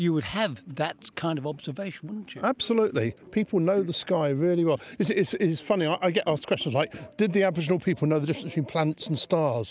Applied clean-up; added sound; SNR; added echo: none; none; none; none.